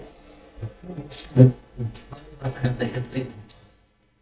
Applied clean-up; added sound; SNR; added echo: neural mask model DeepFilterNet 3.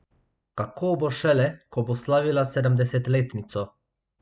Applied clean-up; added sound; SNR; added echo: none; none; none; none.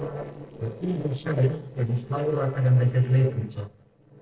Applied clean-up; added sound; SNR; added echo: neural separator model SepFormer DNS4.